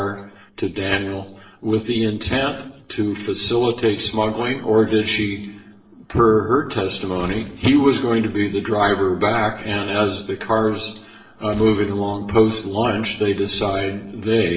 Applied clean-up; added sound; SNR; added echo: neural separator model SepFormer DNS4.